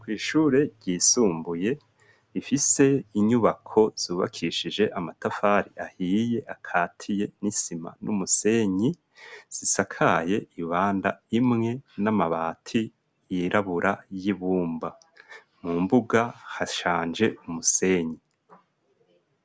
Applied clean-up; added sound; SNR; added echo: none; none; none; none.